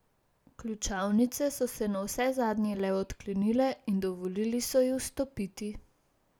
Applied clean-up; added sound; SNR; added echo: none; none; none; none.